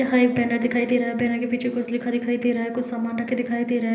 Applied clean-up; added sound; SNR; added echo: none; none; none; reverberation time 0.8 s.